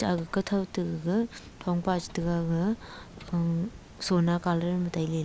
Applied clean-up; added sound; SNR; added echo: none; Squeak; 19 dB; none.